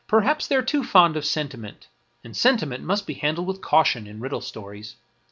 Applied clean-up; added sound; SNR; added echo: none; none; none; none.